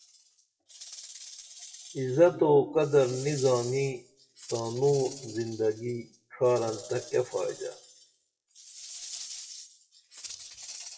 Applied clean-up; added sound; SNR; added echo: classical method WPE with log-MMSE.